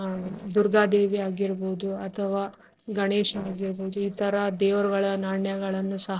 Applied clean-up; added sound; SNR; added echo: neural separator model SepFormer DNS4.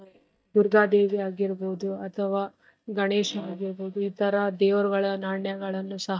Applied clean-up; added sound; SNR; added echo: neural mask model DeepFilterNet 3.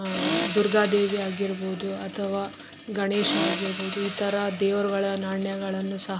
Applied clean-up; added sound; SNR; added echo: none; Accelerating, revving, vroom; 6 dB; none.